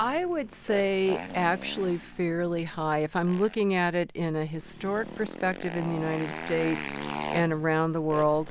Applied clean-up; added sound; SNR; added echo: none; Motorcycle; 12 dB; none.